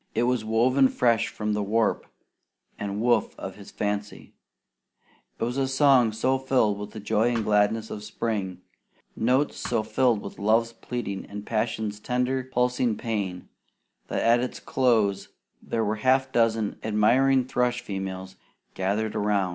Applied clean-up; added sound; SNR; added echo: none; Thump, thud; 15 dB; none.